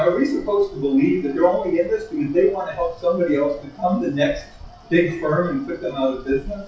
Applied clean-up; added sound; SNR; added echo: classical method WPE with log-MMSE.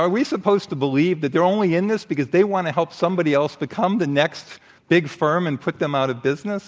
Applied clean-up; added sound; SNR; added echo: none; none; none; none.